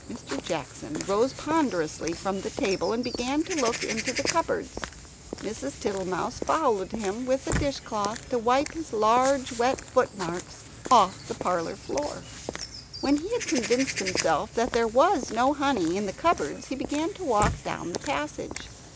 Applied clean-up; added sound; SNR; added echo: none; Walk, footsteps / Bird vocalization, bird call, bird song; 9 dB; none.